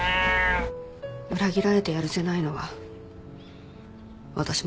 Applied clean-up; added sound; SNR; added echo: none; Livestock, farm animals, working animals; 3 dB; none.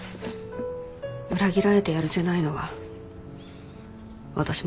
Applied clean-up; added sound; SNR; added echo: none; none; none; none.